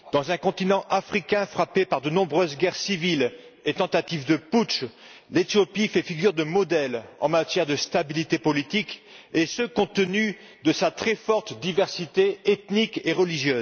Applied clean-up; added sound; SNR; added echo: none; none; none; none.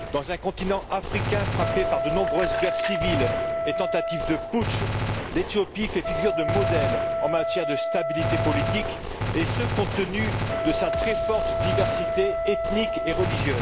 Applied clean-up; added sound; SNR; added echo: none; Gunshot, gunfire + Wind instrument, woodwind instrument; -2 dB; none.